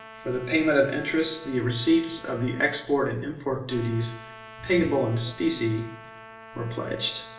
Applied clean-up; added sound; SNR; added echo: none; Trumpet; 19 dB; reverberation time 0.9 s.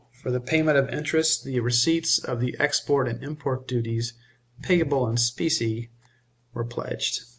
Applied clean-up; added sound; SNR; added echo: none; none; none; none.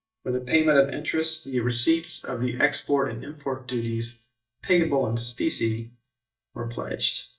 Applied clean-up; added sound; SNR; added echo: neural mask model DeepFilterNet 3.